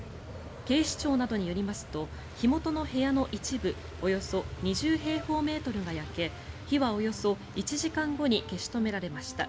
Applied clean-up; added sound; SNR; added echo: none; Engine + Truck; 11 dB; none.